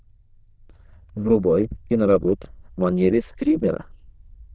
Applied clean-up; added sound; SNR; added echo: neural diffusion model UNIVERSE++.